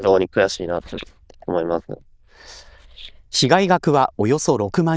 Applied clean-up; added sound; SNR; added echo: neural diffusion model UNIVERSE++.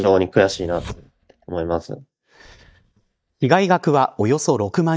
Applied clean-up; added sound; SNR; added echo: neural mask model DeepFilterNet 3.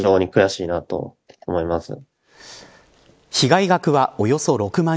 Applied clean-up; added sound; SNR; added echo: none; none; none; none.